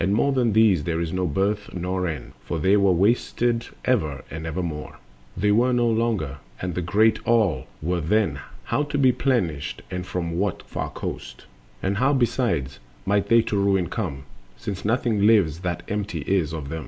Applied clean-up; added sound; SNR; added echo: none; none; none; none.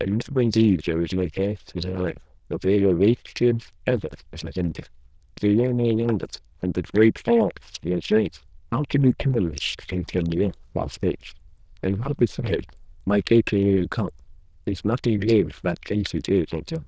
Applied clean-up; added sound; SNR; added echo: neural diffusion model UNIVERSE++.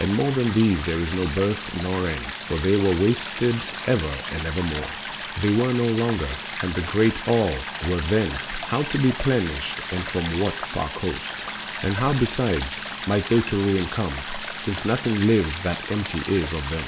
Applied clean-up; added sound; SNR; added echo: none; Stream; 7 dB; none.